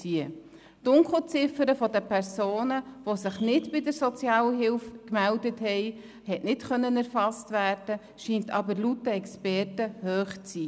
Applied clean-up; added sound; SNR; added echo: none; none; none; none.